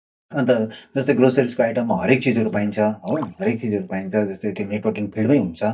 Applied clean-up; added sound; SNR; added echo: neural mask model DeepFilterNet 3.